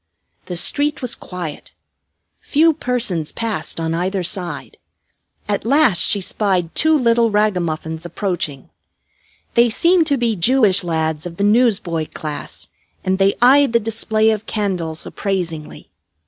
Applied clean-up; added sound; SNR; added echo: none; none; none; none.